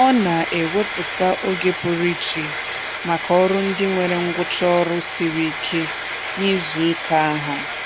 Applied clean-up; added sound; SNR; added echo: none; Frying (food); 7 dB; none.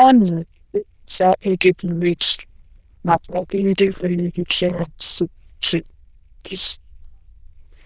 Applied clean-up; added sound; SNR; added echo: neural diffusion model UNIVERSE++.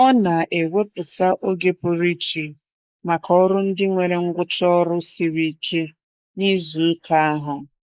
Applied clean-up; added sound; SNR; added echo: neural mask model Resemble Enhance denoiser.